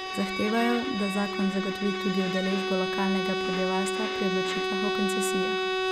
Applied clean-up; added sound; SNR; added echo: none; Bowed string instrument; 0 dB; none.